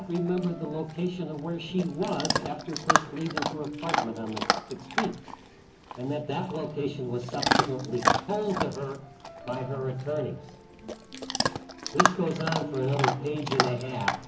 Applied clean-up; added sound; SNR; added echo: none; Chewing, mastication / Dog; -1 dB; reverberation time 0.4 s.